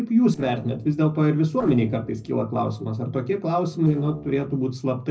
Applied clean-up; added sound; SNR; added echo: neural separator model SepFormer DNS4.